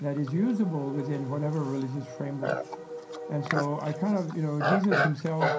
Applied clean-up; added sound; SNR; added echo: none; Livestock, farm animals, working animals; 4 dB; reverberation time 0.3 s.